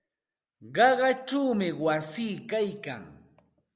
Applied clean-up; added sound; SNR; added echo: none; none; none; none.